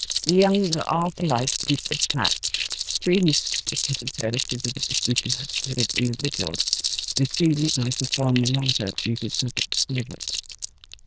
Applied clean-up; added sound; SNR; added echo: neural diffusion model UNIVERSE++.